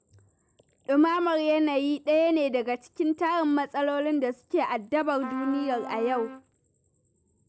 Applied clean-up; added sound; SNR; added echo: none; Trumpet; 13 dB; none.